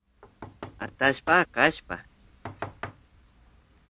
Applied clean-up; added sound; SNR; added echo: none; Knock; 15 dB; none.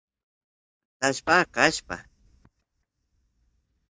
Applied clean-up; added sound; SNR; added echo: neural mask model DeepFilterNet 3.